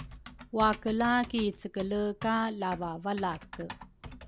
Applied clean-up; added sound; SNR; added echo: none; Typing; 15 dB; none.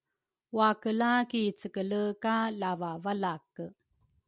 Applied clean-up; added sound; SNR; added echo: none; none; none; none.